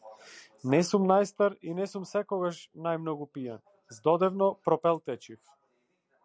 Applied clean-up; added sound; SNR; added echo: none; none; none; none.